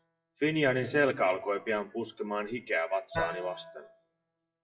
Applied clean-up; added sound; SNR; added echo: classical method WPE with log-MMSE.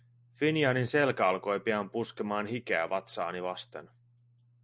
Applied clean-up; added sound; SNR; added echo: none; none; none; none.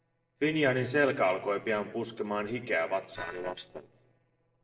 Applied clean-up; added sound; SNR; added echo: neural separator model SepFormer DNS4.